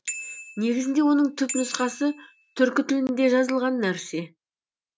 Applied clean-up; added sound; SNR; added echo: none; Bicycle bell; 14 dB; none.